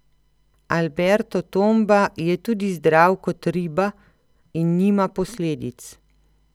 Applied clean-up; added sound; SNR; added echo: none; none; none; none.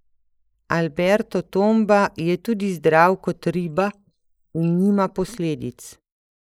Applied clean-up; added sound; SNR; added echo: neural mask model Resemble Enhance denoiser.